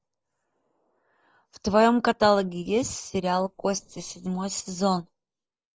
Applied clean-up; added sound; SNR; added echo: neural mask model Resemble Enhance denoiser.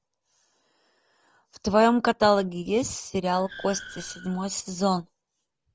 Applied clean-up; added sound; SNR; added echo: none; Car; 19 dB; none.